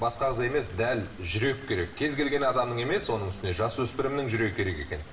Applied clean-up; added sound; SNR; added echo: none; Stream; 19 dB; reverberation time 0.8 s.